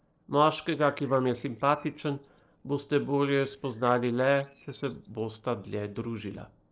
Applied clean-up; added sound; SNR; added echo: neural separator model SepFormer DNS4.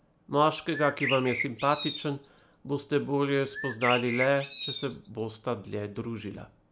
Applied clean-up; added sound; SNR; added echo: none; Bird; 7 dB; none.